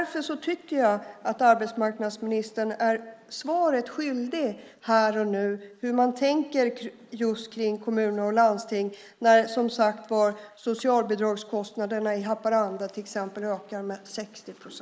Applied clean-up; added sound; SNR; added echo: neural mask model Resemble Enhance denoiser.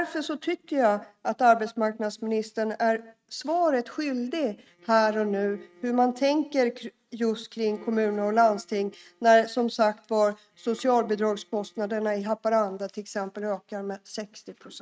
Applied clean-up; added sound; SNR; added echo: neural mask model RNNoise.